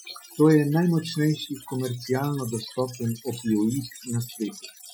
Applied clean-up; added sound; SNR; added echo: classical method Wiener filter.